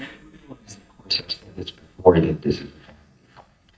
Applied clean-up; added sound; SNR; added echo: neural mask model DeepFilterNet 3.